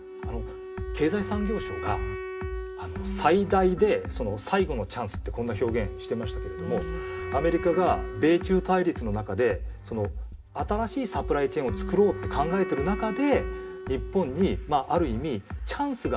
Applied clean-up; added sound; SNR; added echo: none; Wind instrument, woodwind instrument; 12 dB; reverberation time 0.3 s.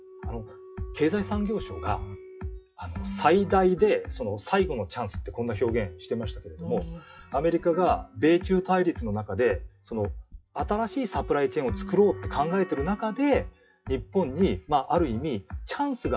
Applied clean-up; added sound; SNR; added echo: classical method WPE with log-MMSE.